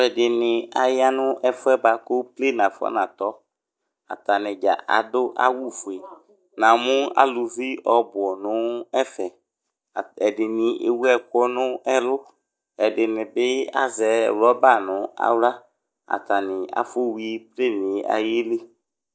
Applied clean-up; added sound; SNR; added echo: neural mask model DeepFilterNet 3.